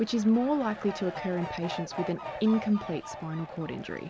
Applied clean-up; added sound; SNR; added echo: none; Fowl; 11 dB; none.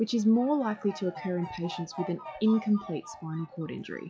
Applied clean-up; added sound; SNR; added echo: classical method log-MMSE.